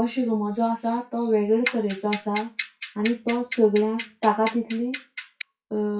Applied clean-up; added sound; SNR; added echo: classical method WPE with log-MMSE.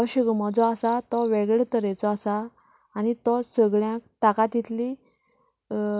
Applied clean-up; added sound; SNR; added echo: none; none; none; none.